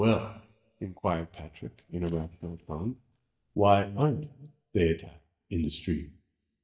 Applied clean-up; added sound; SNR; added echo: neural mask model DeepFilterNet 3.